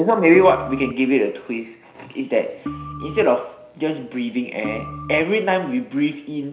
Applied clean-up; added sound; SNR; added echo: none; Organ; 13 dB; reverberation time 0.5 s.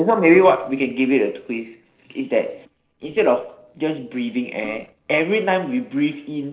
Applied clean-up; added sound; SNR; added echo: neural separator model SepFormer DNS4.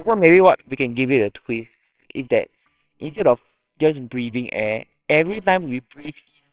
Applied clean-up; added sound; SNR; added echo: neural separator model SepFormer WHAMR!.